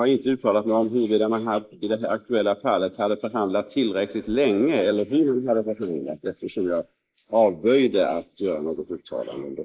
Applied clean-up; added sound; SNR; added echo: neural mask model Resemble Enhance denoiser.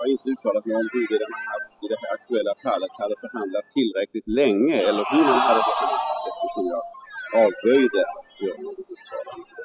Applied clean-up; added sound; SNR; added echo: classical method spectral subtraction.